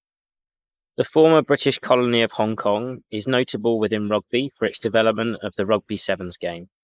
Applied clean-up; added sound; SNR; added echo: neural mask model Resemble Enhance denoiser.